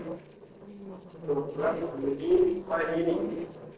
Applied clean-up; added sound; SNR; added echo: neural separator model SepFormer DNS4.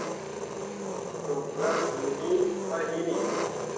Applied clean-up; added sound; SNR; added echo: none; Engine; 0 dB; reverberation time 1.0 s.